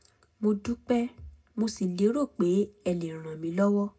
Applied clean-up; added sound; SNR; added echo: none; none; none; reverberation time 0.2 s.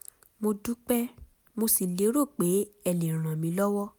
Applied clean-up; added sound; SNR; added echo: none; none; none; none.